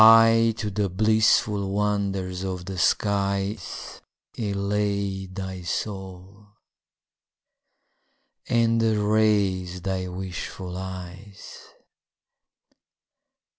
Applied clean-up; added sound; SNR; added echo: none; none; none; none.